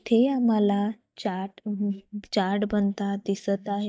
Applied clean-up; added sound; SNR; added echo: neural mask model DeepFilterNet 3.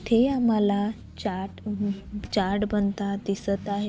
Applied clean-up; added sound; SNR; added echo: none; Accelerating, revving, vroom / Car; 16 dB; none.